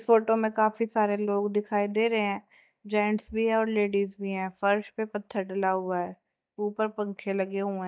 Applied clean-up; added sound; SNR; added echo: neural mask model DeepFilterNet 3.